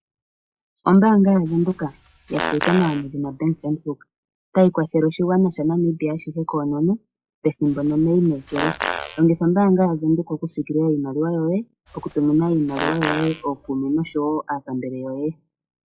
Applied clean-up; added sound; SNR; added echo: classical method log-MMSE.